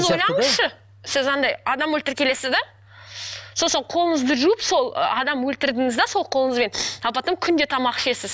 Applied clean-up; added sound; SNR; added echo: none; none; none; none.